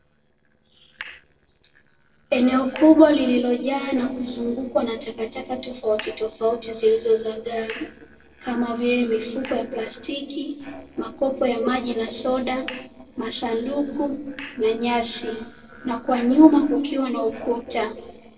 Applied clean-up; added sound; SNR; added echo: neural separator model SepFormer DNS4.